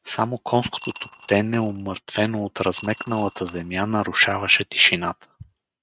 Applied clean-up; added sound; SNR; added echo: neural mask model RNNoise.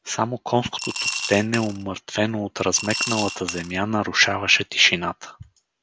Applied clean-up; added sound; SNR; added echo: none; Coin (dropping) / Glass; 7 dB; none.